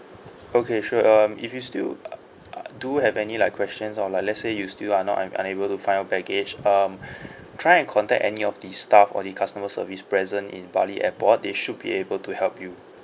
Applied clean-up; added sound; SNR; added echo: none; none; none; none.